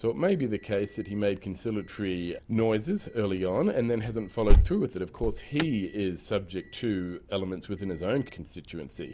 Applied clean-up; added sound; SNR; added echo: none; Alarm; 1 dB; none.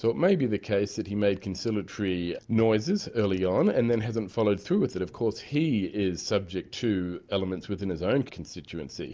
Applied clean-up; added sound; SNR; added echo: none; none; none; none.